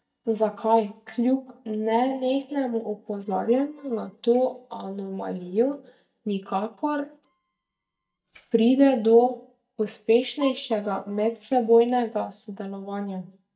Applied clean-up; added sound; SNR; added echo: neural mask model DeepFilterNet 3.